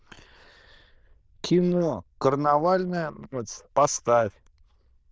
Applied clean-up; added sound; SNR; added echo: neural diffusion model UNIVERSE++.